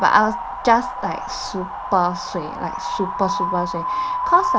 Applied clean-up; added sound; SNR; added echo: none; Wind; 4 dB; none.